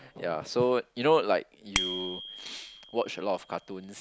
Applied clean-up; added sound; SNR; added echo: none; Bicycle bell; 10 dB; none.